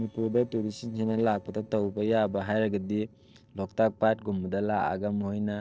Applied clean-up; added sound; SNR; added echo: neural separator model SepFormer DNS4.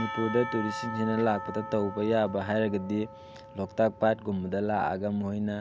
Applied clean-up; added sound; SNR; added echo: none; Church bell / Percussion; 11 dB; none.